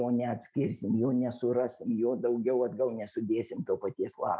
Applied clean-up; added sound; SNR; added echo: none; none; none; none.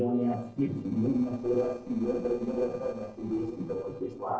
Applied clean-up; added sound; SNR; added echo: neural separator model SepFormer DNS4.